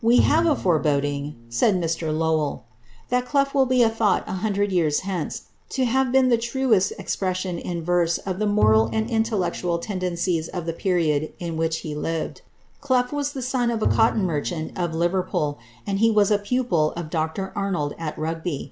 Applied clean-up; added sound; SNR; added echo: none; Bowed string instrument; 9 dB; none.